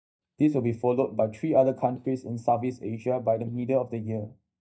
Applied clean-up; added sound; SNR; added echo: neural mask model DeepFilterNet 3.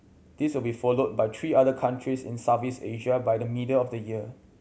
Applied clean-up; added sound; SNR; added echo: none; none; none; none.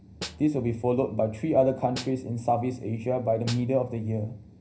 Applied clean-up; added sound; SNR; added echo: none; Snare drum; 16 dB; reverberation time 0.5 s.